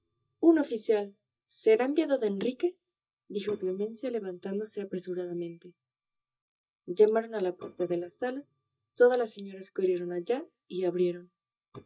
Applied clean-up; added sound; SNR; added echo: neural mask model DeepFilterNet 3.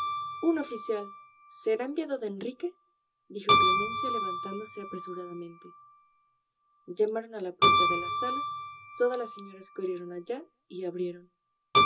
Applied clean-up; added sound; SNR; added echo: none; Keyboard (musical); -3 dB; reverberation time 0.2 s.